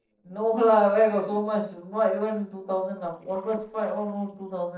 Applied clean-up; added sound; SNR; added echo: neural separator model SepFormer DNS4.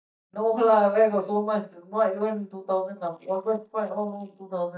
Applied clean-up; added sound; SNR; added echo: neural mask model DeepFilterNet 3.